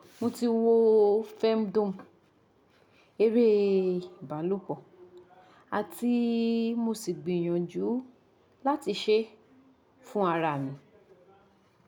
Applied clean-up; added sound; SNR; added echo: none; none; none; none.